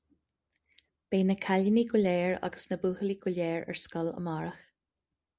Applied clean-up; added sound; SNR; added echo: none; none; none; none.